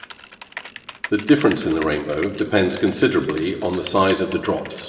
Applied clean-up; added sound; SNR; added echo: none; Typing; 16 dB; reverberation time 1.2 s.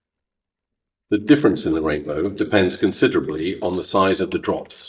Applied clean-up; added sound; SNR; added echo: neural mask model DeepFilterNet 3.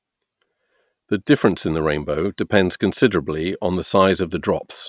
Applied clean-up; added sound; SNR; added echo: none; none; none; none.